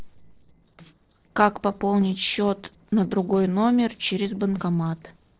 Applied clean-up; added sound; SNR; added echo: neural separator model SepFormer DNS4.